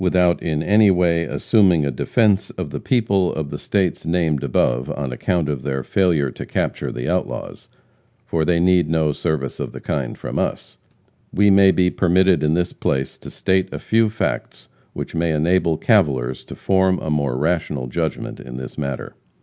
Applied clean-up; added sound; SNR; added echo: none; none; none; none.